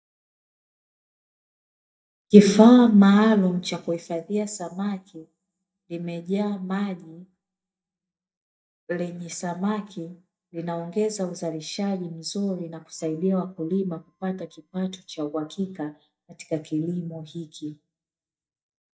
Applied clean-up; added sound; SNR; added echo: neural mask model DeepFilterNet 3.